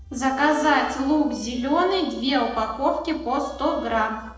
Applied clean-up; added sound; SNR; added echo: neural separator model SepFormer DNS4.